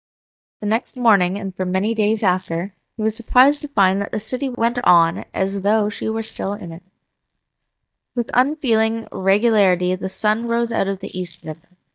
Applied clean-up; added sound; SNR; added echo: neural mask model DeepFilterNet 3.